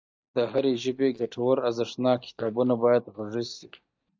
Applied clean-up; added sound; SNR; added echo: neural mask model DeepFilterNet 3.